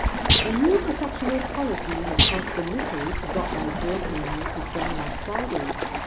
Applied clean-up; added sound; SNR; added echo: none; Stream + Thump, thud; -2 dB; none.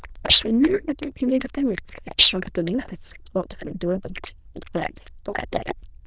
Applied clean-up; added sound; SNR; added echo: neural diffusion model UNIVERSE++.